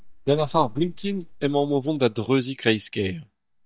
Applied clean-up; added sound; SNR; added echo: neural mask model DeepFilterNet 3.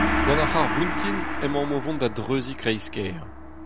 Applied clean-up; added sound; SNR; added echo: none; Gong; 0 dB; none.